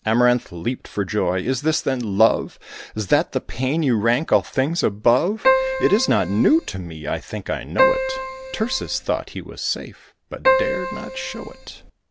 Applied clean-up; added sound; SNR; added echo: none; Keyboard (musical); 1 dB; none.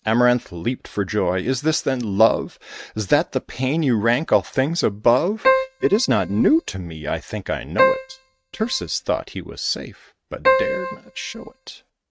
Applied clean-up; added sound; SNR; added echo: neural mask model RNNoise.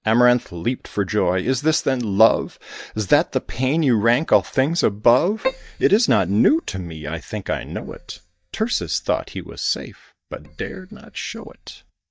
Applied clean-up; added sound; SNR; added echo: neural mask model DeepFilterNet 3.